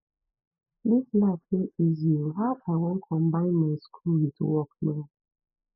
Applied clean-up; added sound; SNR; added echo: neural mask model Resemble Enhance denoiser.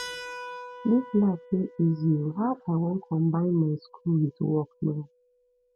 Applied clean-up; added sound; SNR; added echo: none; Keyboard (musical); 18 dB; none.